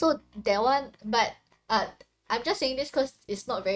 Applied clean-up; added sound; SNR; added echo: neural mask model RNNoise.